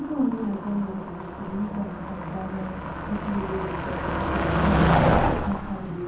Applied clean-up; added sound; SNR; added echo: none; Motor vehicle (road); -4 dB; reverberation time 0.6 s.